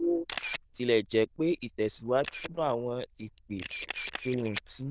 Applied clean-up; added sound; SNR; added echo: neural diffusion model UNIVERSE++.